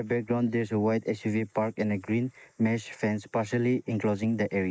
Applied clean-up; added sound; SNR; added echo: neural mask model Resemble Enhance denoiser.